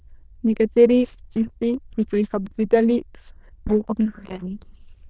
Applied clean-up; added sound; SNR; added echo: neural diffusion model UNIVERSE++.